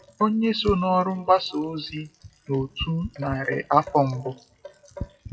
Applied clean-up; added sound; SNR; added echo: classical method WPE with log-MMSE.